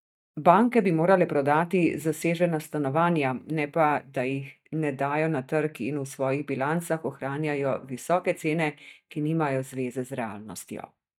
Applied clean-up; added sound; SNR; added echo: neural mask model DeepFilterNet 3.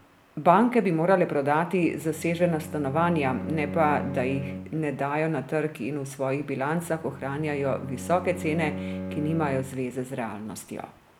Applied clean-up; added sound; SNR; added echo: none; Bowed string instrument; 12 dB; none.